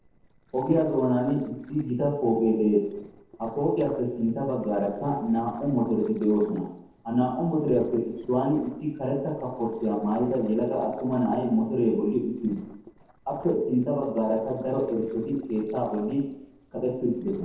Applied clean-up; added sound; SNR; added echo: neural separator model SepFormer DNS4.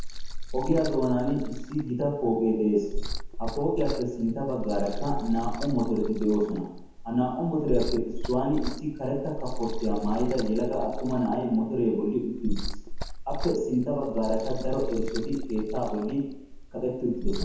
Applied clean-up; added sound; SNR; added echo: none; Liquid; 3 dB; reverberation time 1.0 s.